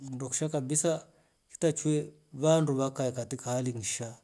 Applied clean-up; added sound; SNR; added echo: none; none; none; none.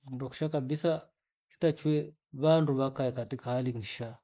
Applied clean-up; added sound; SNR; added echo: neural mask model Resemble Enhance denoiser.